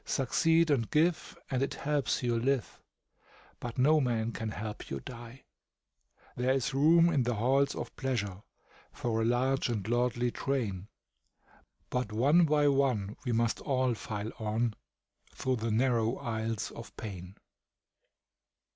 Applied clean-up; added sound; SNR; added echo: none; none; none; none.